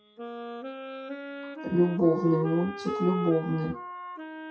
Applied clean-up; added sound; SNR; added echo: classical method WPE with log-MMSE.